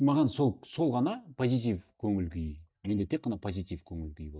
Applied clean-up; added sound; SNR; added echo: neural mask model DeepFilterNet 3.